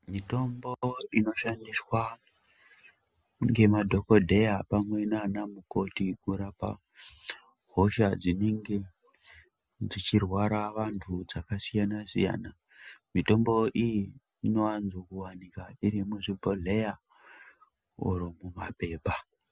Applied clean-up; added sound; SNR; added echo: none; none; none; none.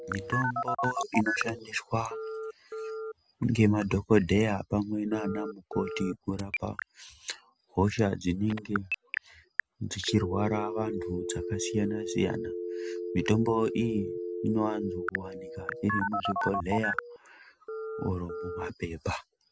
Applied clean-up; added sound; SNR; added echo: none; Telephone; 5 dB; none.